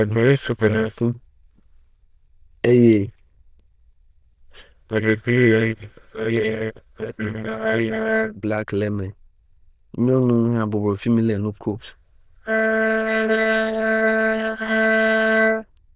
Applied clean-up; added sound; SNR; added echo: neural diffusion model UNIVERSE++.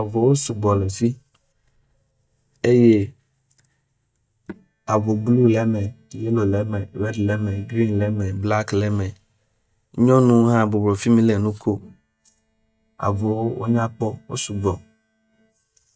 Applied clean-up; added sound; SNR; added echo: neural mask model DeepFilterNet 3.